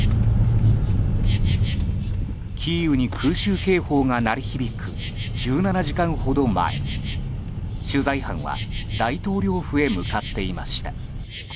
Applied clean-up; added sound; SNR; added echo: none; Insect; 18 dB; none.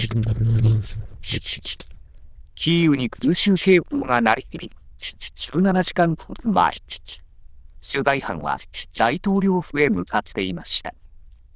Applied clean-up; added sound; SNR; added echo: neural diffusion model UNIVERSE++.